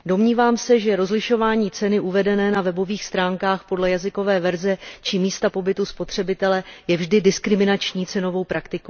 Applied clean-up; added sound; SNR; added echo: none; none; none; none.